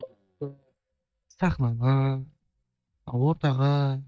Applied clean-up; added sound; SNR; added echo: neural mask model DeepFilterNet 3.